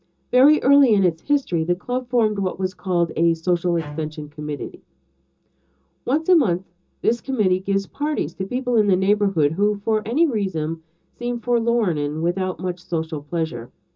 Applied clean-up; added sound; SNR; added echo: none; Bowed string instrument; 17 dB; reverberation time 0.2 s.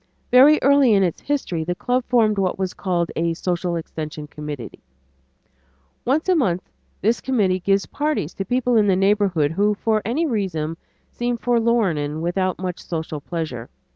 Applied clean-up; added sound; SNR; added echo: none; none; none; none.